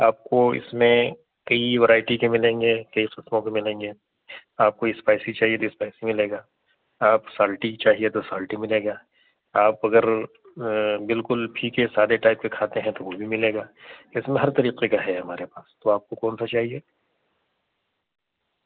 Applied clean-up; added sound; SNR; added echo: none; none; none; none.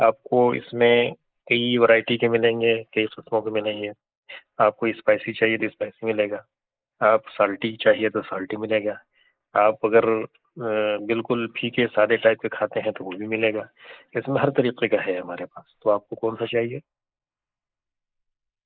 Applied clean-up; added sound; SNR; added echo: neural mask model Resemble Enhance denoiser.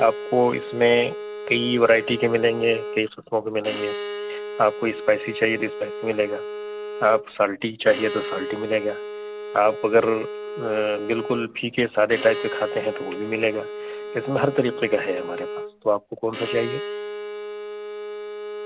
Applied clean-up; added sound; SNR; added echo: none; Bowed string instrument; 9 dB; none.